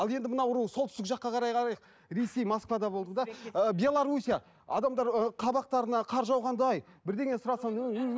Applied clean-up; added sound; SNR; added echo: none; none; none; none.